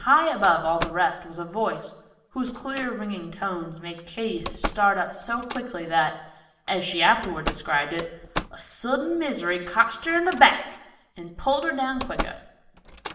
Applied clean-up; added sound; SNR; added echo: none; Slam; 12 dB; reverberation time 0.7 s.